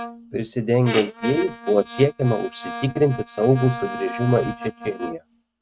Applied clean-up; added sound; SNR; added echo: neural mask model RNNoise.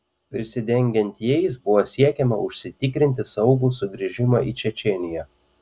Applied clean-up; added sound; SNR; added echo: none; none; none; none.